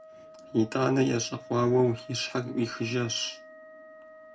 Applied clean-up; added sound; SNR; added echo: none; Wind instrument, woodwind instrument; 20 dB; reverberation time 0.2 s.